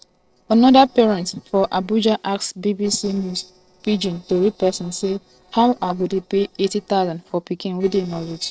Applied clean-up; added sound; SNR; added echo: neural separator model SepFormer DNS4.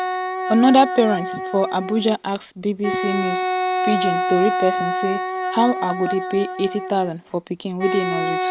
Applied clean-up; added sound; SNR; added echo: none; Wind instrument, woodwind instrument; 3 dB; none.